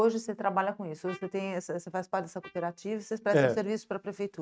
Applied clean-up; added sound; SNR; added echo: neural mask model RNNoise.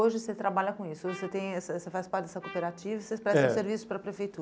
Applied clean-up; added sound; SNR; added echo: none; Trumpet; 19 dB; none.